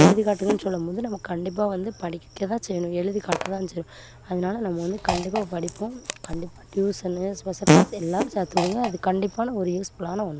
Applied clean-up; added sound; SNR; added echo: none; Fart + Fart; 0 dB; none.